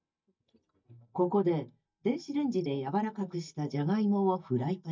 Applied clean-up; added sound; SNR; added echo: neural mask model DeepFilterNet 3.